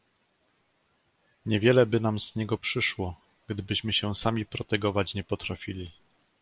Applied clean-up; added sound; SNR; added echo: none; none; none; none.